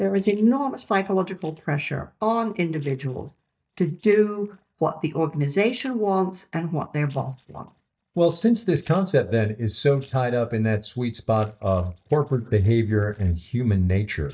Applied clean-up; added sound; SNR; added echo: neural mask model DeepFilterNet 3.